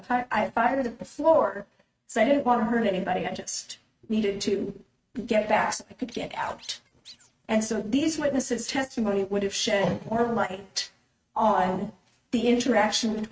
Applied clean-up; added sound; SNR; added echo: neural mask model RNNoise.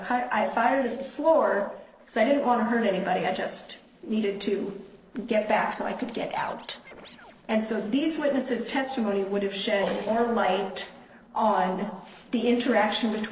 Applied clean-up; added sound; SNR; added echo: neural separator model SepFormer DNS4.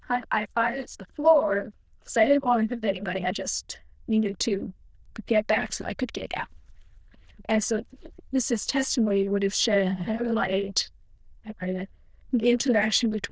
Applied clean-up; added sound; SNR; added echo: neural diffusion model UNIVERSE++.